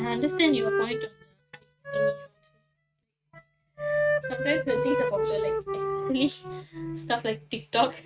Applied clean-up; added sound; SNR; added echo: neural mask model RNNoise.